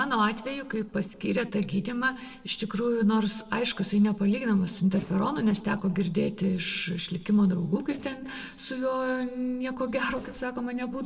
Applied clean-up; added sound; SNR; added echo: neural separator model SepFormer DNS4.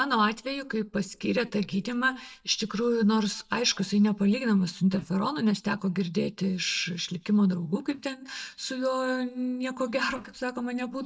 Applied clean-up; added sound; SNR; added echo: neural mask model DeepFilterNet 3.